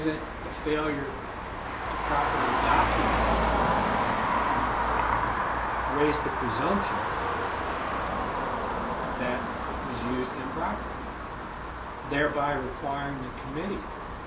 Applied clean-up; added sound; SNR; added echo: none; Traffic noise, roadway noise; -4 dB; none.